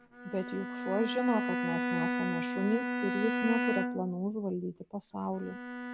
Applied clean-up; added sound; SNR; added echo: none; Bowed string instrument; 1 dB; none.